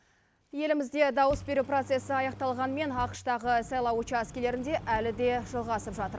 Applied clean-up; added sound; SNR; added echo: none; Engine starting + Thump, thud; 16 dB; none.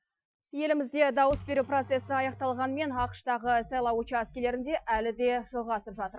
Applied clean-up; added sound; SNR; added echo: classical method Wiener filter.